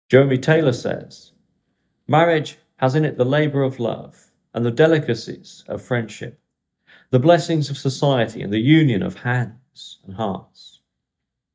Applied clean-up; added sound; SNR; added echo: neural mask model DeepFilterNet 3.